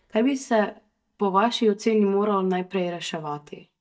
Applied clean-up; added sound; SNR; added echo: neural mask model DeepFilterNet 3.